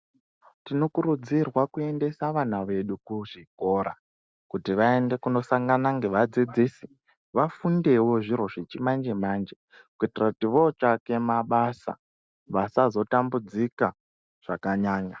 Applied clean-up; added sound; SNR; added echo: none; none; none; none.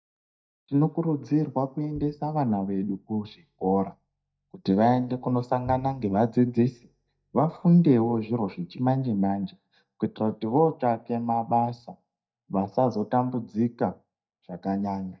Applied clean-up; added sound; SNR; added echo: neural mask model DeepFilterNet 3.